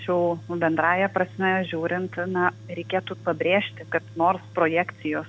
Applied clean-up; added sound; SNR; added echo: none; Tools; 18 dB; none.